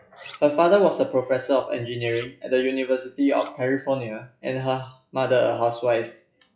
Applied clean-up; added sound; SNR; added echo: classical method log-MMSE.